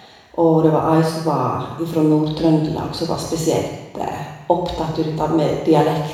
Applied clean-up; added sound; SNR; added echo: none; none; none; reverberation time 1.0 s.